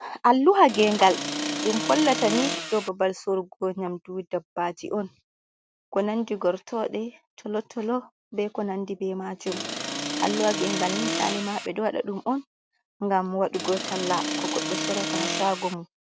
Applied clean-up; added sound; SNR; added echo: none; Accelerating, revving, vroom; 3 dB; none.